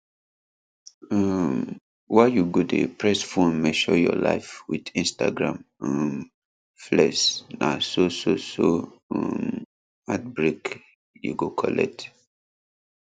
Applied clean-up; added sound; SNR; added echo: none; none; none; none.